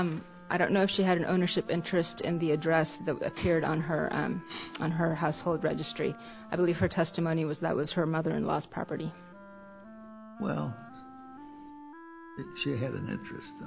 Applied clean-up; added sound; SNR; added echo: none; Wind instrument, woodwind instrument; 17 dB; none.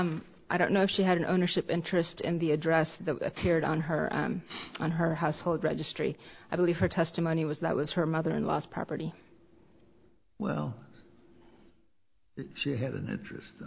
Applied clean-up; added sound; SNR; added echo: none; none; none; none.